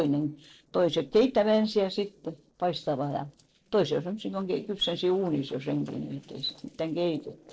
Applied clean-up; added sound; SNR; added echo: neural separator model SepFormer DNS4.